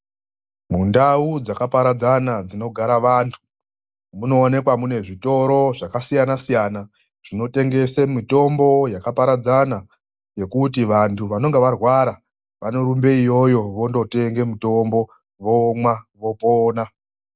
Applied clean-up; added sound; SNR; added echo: none; none; none; none.